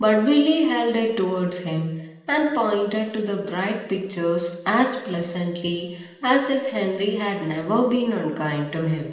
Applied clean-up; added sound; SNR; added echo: none; none; none; reverberation time 1.1 s.